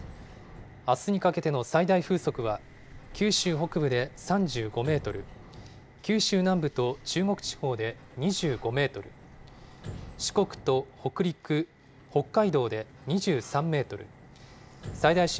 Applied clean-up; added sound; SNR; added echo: none; Sliding door; 19 dB; none.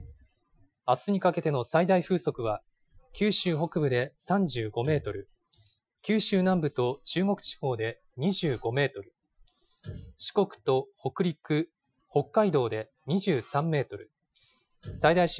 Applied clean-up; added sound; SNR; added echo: classical method Wiener filter.